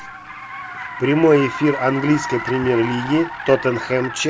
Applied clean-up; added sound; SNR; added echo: none; Car; 10 dB; none.